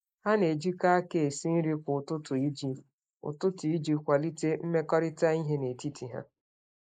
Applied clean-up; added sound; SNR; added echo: neural mask model Resemble Enhance denoiser.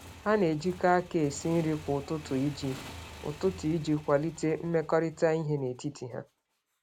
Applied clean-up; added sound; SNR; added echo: none; Motorcycle / Engine; 18 dB; none.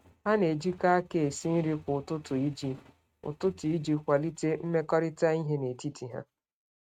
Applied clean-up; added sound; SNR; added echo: neural mask model RNNoise.